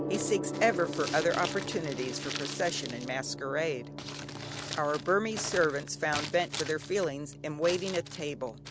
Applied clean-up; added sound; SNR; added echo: none; Gong + Crumpling, crinkling; 7 dB; none.